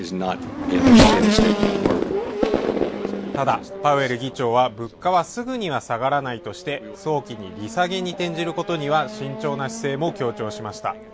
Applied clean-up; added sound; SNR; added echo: none; Race car, auto racing / Accelerating, revving, vroom; -2 dB; none.